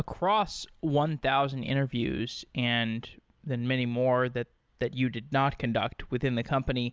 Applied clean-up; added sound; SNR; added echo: none; none; none; none.